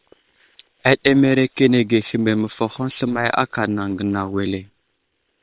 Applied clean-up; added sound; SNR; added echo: neural separator model SepFormer WHAM!.